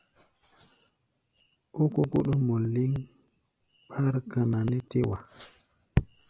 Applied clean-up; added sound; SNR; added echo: none; none; none; none.